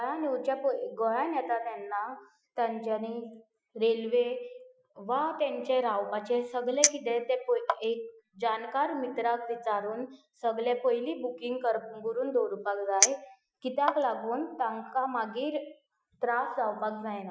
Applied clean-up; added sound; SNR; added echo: classical method Wiener filter.